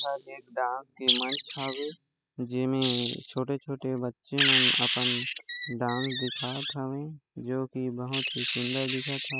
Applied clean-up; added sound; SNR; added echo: classical method spectral subtraction.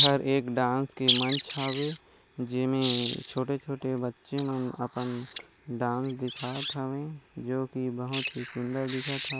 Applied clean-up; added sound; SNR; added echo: neural mask model Resemble Enhance denoiser.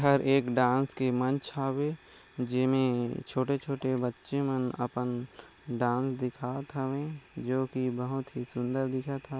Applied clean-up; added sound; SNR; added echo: none; none; none; none.